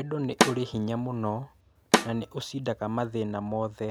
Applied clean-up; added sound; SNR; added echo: none; Snare drum; -1 dB; none.